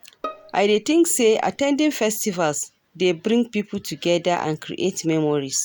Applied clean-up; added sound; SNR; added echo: none; Bowed string instrument; 18 dB; none.